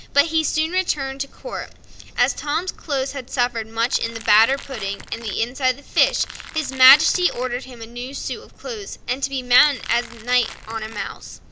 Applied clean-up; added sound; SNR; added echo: none; Crackle; 16 dB; none.